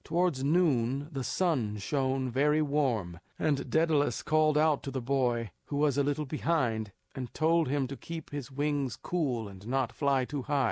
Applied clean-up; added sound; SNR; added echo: none; none; none; none.